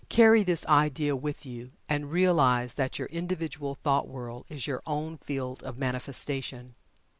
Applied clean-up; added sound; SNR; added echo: none; none; none; none.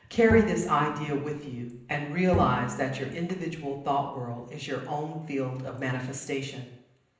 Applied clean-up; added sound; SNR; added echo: none; Bowed string instrument; 7 dB; reverberation time 0.8 s.